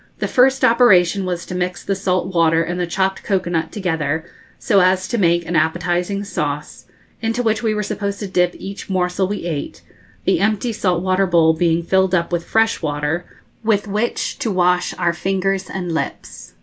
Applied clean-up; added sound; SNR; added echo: none; none; none; none.